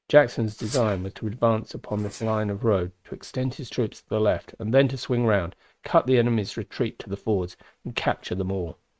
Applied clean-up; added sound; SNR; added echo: neural mask model RNNoise.